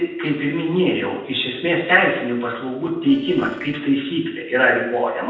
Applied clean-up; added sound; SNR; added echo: neural separator model SepFormer DNS4.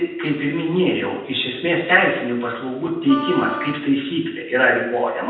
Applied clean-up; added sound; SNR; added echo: none; Wind instrument, woodwind instrument; 11 dB; reverberation time 0.9 s.